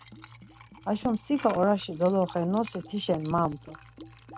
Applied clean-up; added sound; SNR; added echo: none; Liquid; 18 dB; none.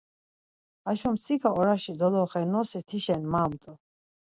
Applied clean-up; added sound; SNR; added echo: none; none; none; none.